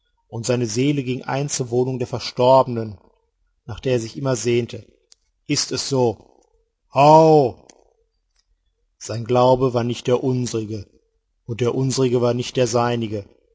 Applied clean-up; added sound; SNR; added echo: none; none; none; none.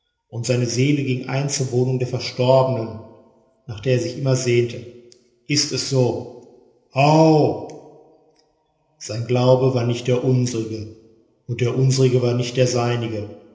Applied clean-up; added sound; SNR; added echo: none; none; none; reverberation time 0.8 s.